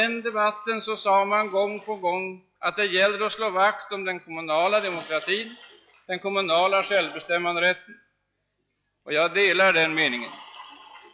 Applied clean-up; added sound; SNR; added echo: classical method log-MMSE.